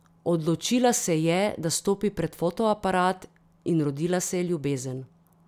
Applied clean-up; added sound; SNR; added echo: none; none; none; none.